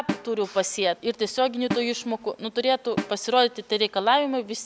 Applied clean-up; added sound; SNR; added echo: none; Snare drum; 11 dB; none.